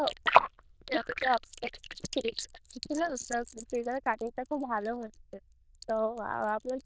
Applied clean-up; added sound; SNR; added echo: neural diffusion model UNIVERSE++.